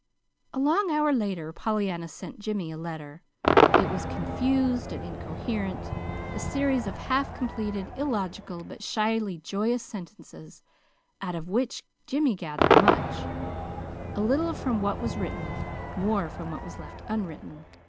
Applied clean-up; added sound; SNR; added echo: none; Crowd / Cheering / Fireworks; 1 dB; none.